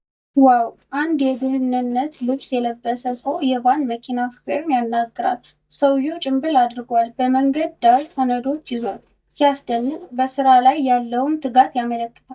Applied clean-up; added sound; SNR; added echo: neural mask model DeepFilterNet 3.